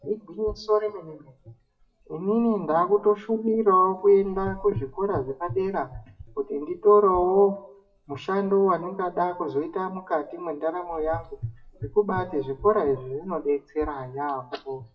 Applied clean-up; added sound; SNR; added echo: classical method WPE with log-MMSE.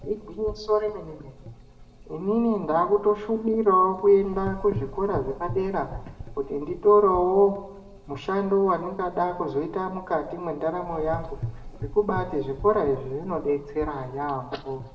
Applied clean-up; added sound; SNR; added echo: none; Gurgling / Engine; 14 dB; reverberation time 0.7 s.